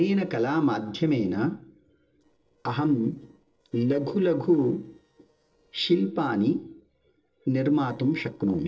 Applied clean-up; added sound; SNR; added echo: neural separator model SepFormer DNS4.